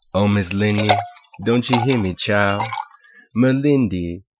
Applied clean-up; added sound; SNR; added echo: classical method Wiener filter.